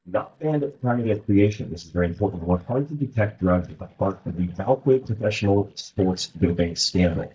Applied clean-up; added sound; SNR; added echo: neural mask model DeepFilterNet 3.